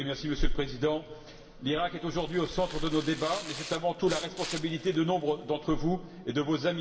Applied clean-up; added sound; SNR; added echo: none; Tearing; 14 dB; reverberation time 1.6 s.